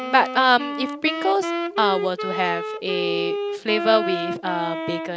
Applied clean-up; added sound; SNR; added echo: none; Wind instrument, woodwind instrument; 5 dB; none.